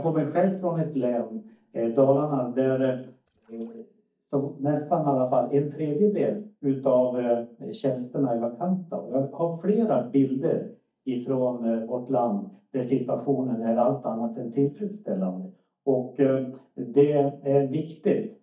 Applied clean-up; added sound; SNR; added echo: neural mask model DeepFilterNet 3.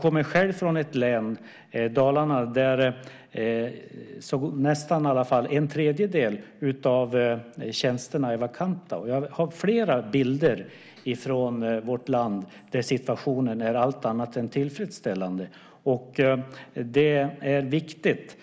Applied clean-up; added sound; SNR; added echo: none; none; none; none.